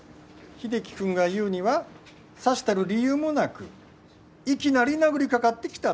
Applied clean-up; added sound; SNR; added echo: none; none; none; none.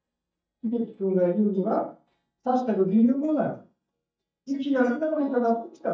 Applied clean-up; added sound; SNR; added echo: neural mask model DeepFilterNet 3.